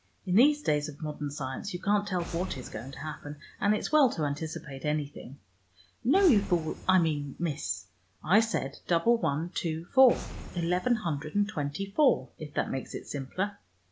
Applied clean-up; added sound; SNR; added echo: none; Boom; 19 dB; none.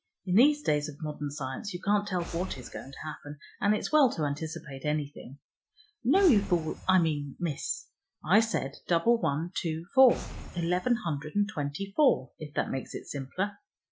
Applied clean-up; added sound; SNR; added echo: classical method Wiener filter.